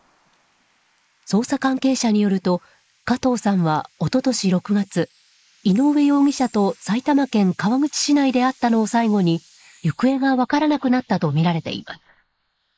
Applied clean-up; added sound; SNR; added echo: neural mask model Resemble Enhance denoiser.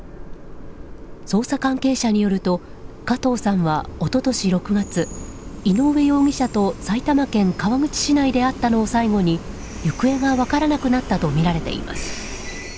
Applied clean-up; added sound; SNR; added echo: none; Train; 12 dB; none.